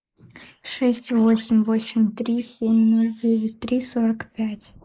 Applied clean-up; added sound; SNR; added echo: neural mask model Resemble Enhance denoiser.